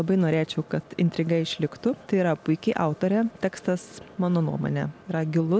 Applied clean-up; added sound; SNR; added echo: none; none; none; none.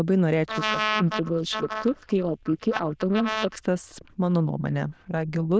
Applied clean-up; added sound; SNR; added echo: neural diffusion model UNIVERSE++.